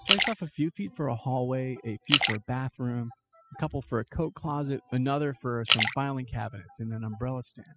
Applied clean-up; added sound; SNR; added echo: classical method spectral subtraction.